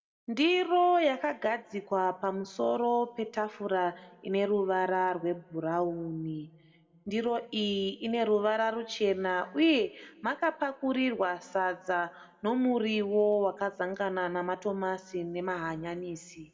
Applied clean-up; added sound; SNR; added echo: none; none; none; reverberation time 1.1 s.